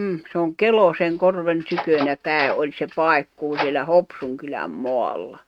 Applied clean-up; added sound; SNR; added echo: neural mask model RNNoise.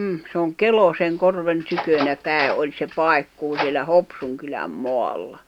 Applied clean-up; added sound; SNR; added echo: none; Door; 12 dB; none.